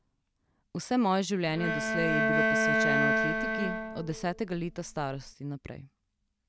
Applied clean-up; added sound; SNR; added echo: none; Bowed string instrument; -4 dB; none.